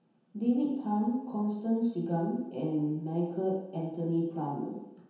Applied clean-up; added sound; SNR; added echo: none; none; none; reverberation time 0.9 s.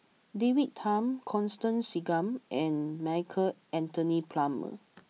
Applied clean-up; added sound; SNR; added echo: none; none; none; none.